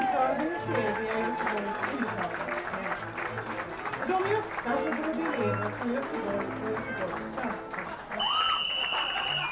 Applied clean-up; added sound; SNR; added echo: none; Applause; -2 dB; reverberation time 0.3 s.